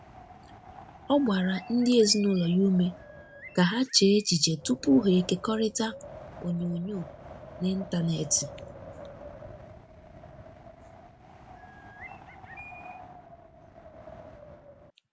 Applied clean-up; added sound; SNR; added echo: none; Wind + Bird; 17 dB; none.